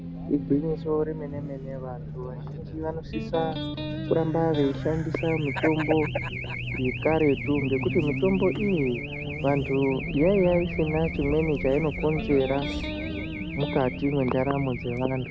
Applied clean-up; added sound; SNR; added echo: none; Race car, auto racing / Alarm + Electric guitar; 5 dB; none.